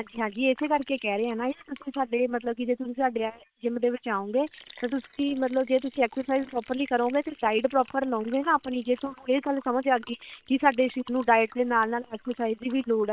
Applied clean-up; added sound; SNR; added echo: neural separator model SepFormer WHAM!.